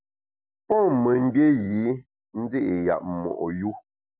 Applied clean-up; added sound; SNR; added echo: none; none; none; none.